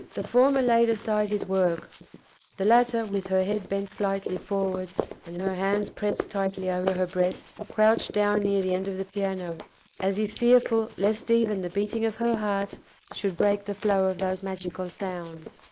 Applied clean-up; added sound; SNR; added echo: neural mask model Resemble Enhance denoiser.